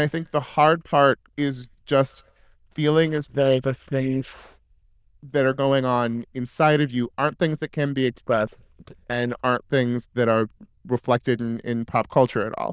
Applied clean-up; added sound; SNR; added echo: neural diffusion model UNIVERSE++.